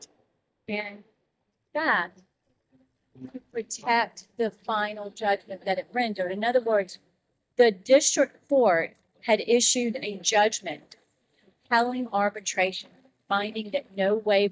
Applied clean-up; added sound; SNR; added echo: neural mask model DeepFilterNet 3.